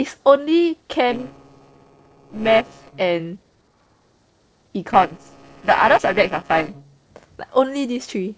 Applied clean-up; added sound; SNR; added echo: neural separator model SepFormer DNS4.